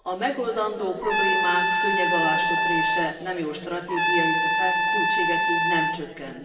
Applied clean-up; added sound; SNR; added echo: none; Trumpet; -5 dB; reverberation time 2.9 s.